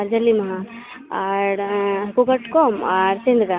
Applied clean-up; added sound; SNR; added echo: none; none; none; none.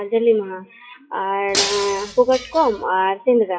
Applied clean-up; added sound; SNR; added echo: classical method WPE with log-MMSE.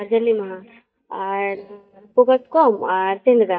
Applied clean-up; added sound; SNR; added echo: neural mask model DeepFilterNet 3.